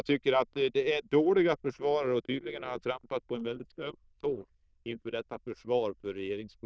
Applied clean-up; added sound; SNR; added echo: neural diffusion model UNIVERSE++.